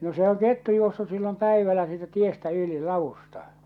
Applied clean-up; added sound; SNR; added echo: none; none; none; none.